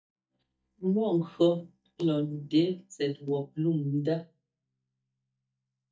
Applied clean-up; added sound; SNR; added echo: neural mask model DeepFilterNet 3.